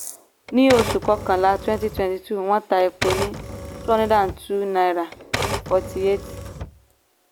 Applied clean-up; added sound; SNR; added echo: none; Typewriter; 9 dB; none.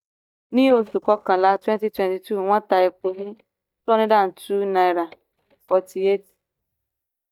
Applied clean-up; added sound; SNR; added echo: neural mask model DeepFilterNet 3.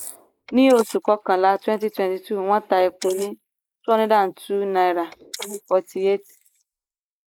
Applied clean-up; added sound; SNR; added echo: neural mask model Resemble Enhance denoiser.